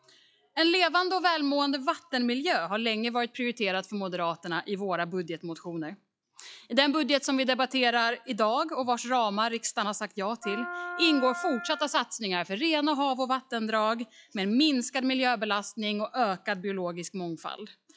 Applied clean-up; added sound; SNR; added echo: classical method log-MMSE.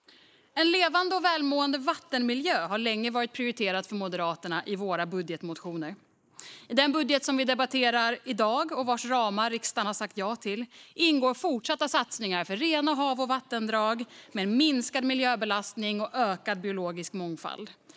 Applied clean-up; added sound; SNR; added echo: neural mask model Resemble Enhance denoiser.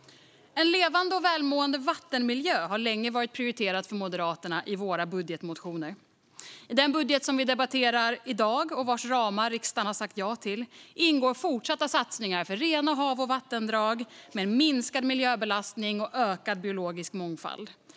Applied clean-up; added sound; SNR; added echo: none; none; none; none.